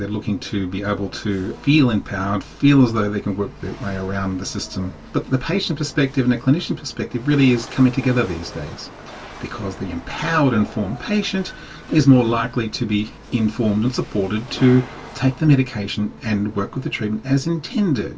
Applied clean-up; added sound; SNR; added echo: none; Rattle / Chatter / Hiss / Engine / Mechanisms; 18 dB; reverberation time 0.1 s.